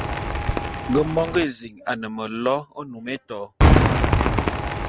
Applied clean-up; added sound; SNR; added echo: none; Cheering / Fireworks; -5 dB; none.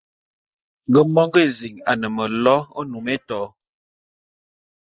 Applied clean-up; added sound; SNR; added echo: neural mask model Resemble Enhance denoiser.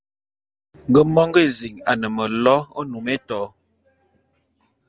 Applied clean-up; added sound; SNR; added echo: none; none; none; none.